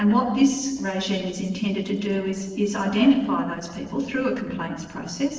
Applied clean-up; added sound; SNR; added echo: neural separator model SepFormer DNS4.